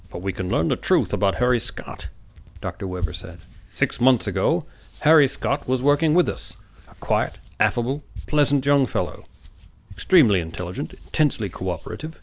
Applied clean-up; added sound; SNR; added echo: none; Hands; 15 dB; none.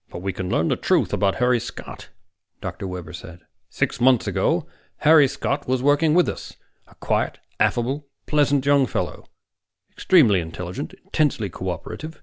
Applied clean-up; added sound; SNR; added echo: none; none; none; none.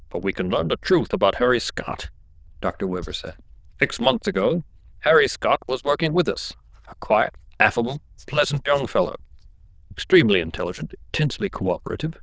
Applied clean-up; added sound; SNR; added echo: neural diffusion model UNIVERSE++.